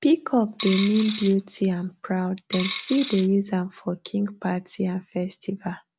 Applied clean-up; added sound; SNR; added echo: none; Coin (dropping); 9 dB; none.